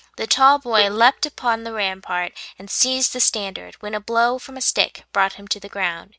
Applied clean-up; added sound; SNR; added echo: neural mask model RNNoise.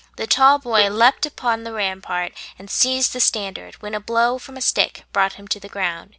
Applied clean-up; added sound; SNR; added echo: none; Bowed string instrument; 14 dB; none.